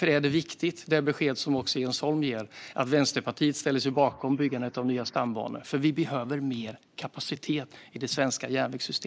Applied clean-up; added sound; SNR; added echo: neural mask model Resemble Enhance denoiser.